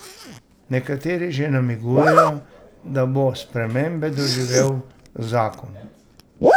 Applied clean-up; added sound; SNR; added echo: none; Zipper (clothing); 1 dB; none.